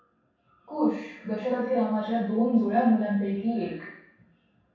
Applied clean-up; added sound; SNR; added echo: none; none; none; reverberation time 0.7 s.